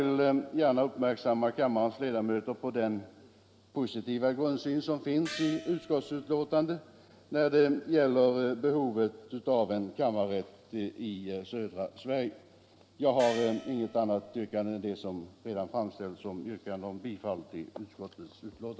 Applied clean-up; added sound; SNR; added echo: none; Gong; 15 dB; reverberation time 0.7 s.